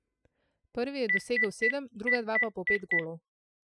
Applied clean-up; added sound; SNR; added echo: classical method Wiener filter.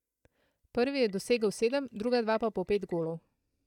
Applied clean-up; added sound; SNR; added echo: neural mask model DeepFilterNet 3.